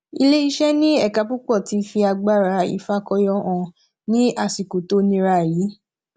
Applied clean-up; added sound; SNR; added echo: none; none; none; none.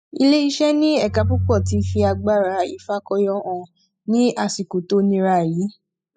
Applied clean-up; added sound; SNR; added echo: classical method spectral subtraction.